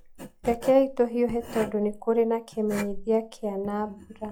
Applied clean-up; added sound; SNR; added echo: classical method log-MMSE.